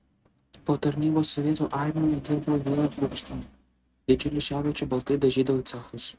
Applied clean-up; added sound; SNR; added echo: neural mask model RNNoise.